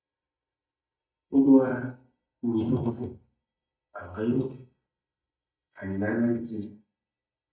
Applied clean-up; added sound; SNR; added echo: neural mask model DeepFilterNet 3.